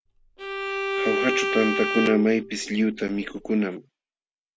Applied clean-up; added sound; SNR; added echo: none; Bowed string instrument; 3 dB; none.